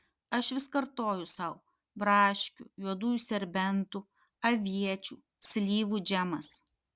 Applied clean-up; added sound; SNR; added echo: none; none; none; none.